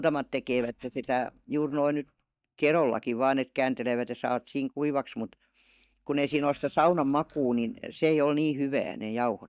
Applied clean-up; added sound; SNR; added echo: neural mask model DeepFilterNet 3.